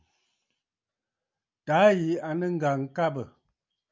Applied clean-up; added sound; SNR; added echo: none; none; none; none.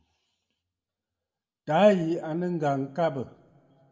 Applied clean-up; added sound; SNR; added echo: none; none; none; reverberation time 0.7 s.